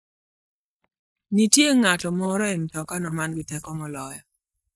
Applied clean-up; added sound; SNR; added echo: neural mask model DeepFilterNet 3.